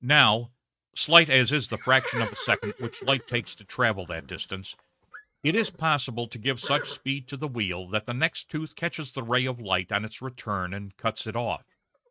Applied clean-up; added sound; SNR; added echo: neural mask model RNNoise.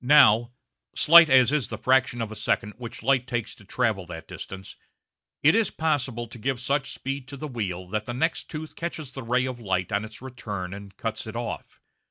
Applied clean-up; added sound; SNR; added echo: none; none; none; none.